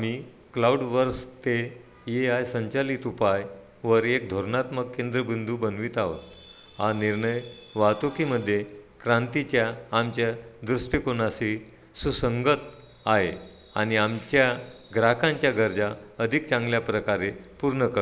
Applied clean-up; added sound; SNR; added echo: none; none; none; none.